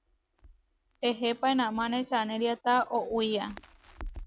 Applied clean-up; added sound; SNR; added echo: none; Crackle; 19 dB; none.